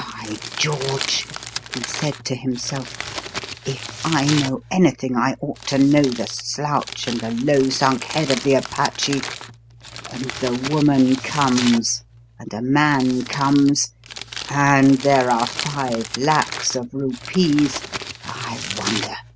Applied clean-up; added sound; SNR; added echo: none; Crumpling, crinkling; 11 dB; none.